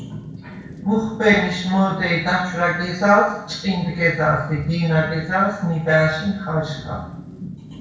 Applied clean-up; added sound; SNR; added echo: none; Rain / Thunderstorm; 17 dB; reverberation time 0.6 s.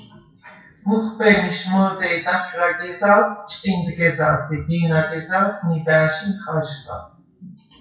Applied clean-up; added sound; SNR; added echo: classical method WPE with log-MMSE.